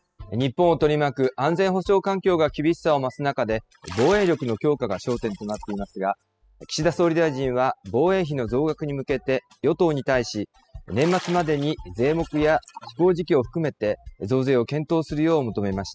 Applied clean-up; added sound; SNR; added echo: classical method spectral subtraction.